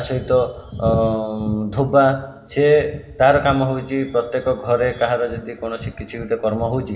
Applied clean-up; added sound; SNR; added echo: none; none; none; reverberation time 2.7 s.